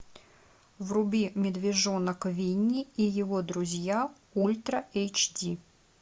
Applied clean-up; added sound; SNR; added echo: none; none; none; none.